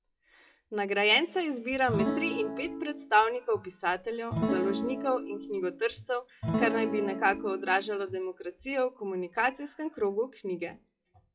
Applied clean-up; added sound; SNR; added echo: classical method WPE with log-MMSE.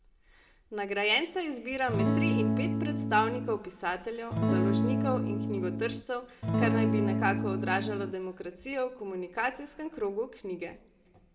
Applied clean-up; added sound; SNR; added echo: none; Acoustic guitar / Strum; -4 dB; reverberation time 1.1 s.